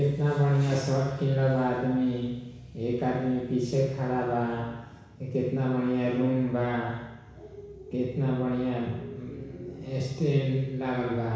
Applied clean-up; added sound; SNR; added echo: none; none; none; reverberation time 1.1 s.